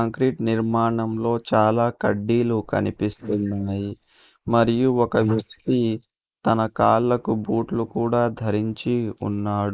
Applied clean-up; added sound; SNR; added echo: neural mask model Resemble Enhance denoiser.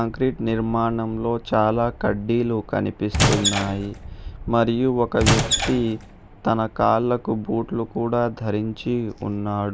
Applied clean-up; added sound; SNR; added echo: none; Squeak / Wood; 0 dB; none.